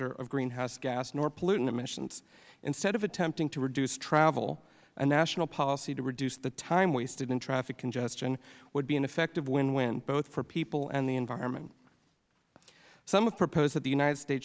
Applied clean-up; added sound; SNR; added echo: none; none; none; none.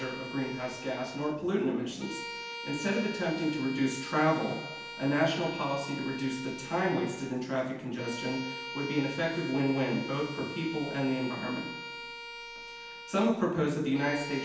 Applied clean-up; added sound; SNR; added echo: none; Bowed string instrument; 10 dB; reverberation time 0.9 s.